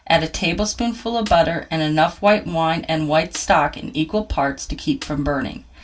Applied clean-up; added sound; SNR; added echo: none; Snare drum; 19 dB; reverberation time 0.2 s.